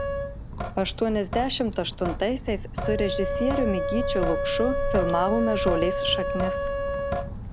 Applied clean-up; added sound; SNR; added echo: none; Drip / Sink (filling or washing) + Wind instrument, woodwind instrument; 0 dB; none.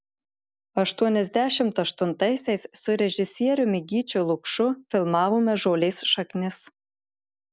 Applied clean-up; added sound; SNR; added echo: none; none; none; none.